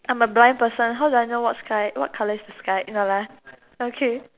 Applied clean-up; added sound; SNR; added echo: none; none; none; none.